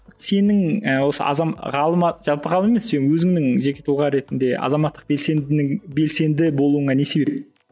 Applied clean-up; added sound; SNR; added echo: none; none; none; none.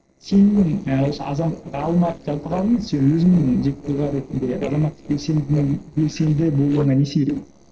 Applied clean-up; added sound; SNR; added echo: neural separator model SepFormer DNS4.